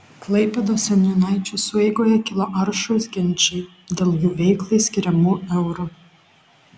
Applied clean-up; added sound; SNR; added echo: none; none; none; none.